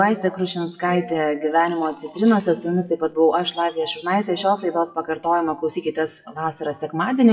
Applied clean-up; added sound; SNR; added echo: classical method WPE with log-MMSE.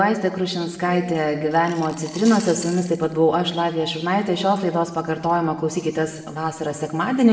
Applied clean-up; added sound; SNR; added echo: none; Coin (dropping) / Glass; 19 dB; reverberation time 1.0 s.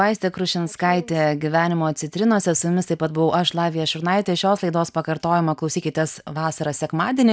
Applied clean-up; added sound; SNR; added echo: none; none; none; none.